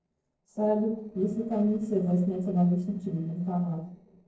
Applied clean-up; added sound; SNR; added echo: neural separator model SepFormer DNS4.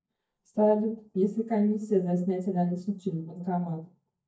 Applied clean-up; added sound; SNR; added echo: neural mask model DeepFilterNet 3.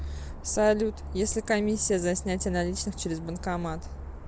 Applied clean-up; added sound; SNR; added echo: none; none; none; none.